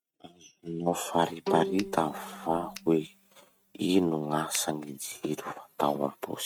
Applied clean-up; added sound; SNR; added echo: neural mask model RNNoise.